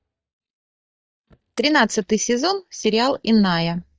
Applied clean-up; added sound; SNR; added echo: neural mask model DeepFilterNet 3.